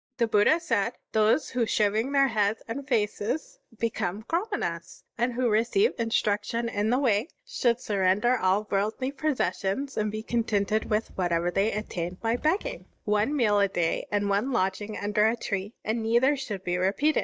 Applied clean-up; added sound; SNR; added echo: neural mask model DeepFilterNet 3.